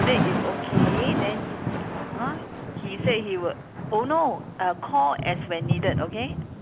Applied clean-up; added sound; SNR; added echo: none; Thunder / Rain; 0 dB; none.